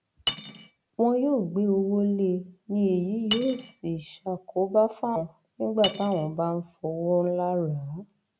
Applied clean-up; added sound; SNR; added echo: none; Cutlery, silverware; 12 dB; none.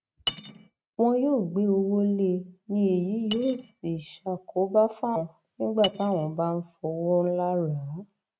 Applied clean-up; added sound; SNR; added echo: neural mask model RNNoise.